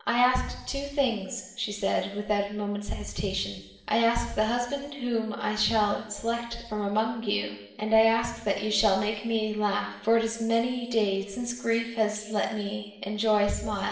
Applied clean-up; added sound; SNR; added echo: none; none; none; reverberation time 0.9 s.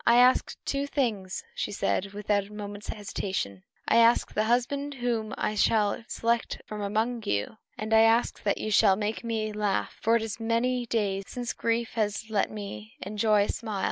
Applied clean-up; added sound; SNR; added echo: none; none; none; none.